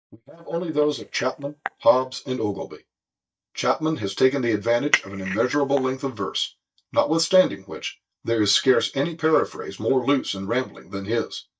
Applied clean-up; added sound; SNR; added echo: neural mask model DeepFilterNet 3.